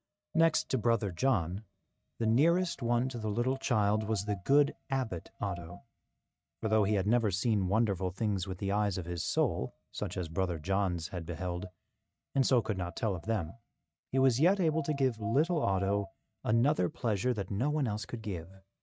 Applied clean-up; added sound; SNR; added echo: neural mask model RNNoise.